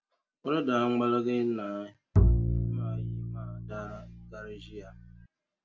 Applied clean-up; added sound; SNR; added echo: none; Bowed string instrument; -4 dB; none.